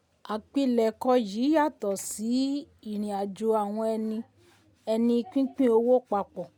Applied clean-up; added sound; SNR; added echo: none; none; none; none.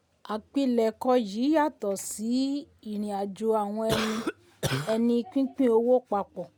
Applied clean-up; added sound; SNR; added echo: none; Cough; 5 dB; none.